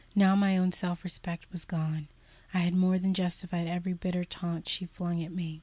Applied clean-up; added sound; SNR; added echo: none; none; none; none.